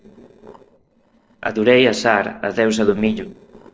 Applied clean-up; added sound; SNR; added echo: neural separator model SepFormer DNS4.